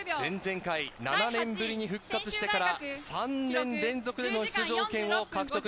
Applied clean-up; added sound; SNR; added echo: none; none; none; none.